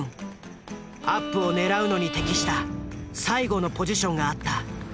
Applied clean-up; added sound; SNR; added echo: none; Bowed string instrument; 7 dB; none.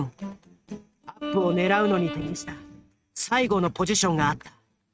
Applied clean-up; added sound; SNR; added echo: neural mask model RNNoise.